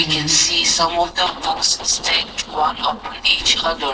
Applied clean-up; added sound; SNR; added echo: neural separator model SepFormer DNS4.